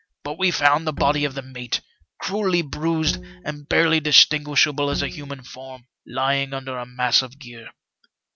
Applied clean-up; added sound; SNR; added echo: none; Bowed string instrument; 13 dB; none.